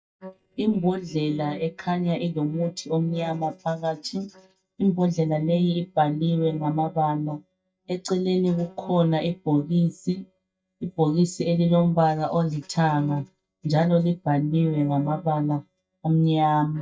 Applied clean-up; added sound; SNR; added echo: neural mask model DeepFilterNet 3.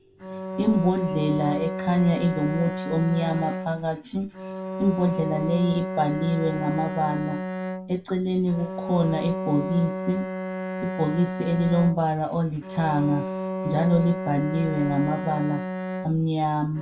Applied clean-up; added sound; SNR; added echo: none; Bowed string instrument; 6 dB; reverberation time 0.2 s.